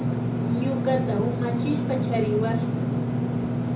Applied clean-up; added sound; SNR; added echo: none; Engine / Mechanisms; -5 dB; reverberation time 0.7 s.